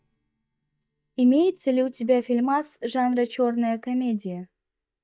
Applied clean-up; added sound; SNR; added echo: neural mask model DeepFilterNet 3.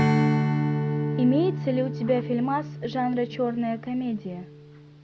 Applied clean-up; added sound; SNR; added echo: none; Strum; 0 dB; none.